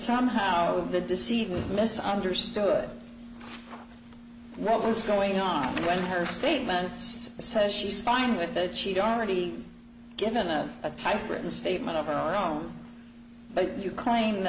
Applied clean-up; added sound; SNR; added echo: none; none; none; none.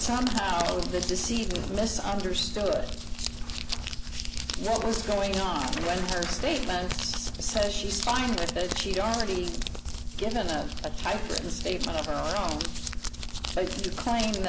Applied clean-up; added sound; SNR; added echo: none; Crumpling, crinkling; 2 dB; none.